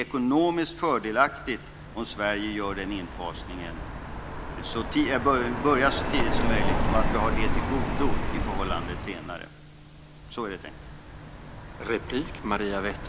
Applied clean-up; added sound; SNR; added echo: none; Car passing by; 1 dB; none.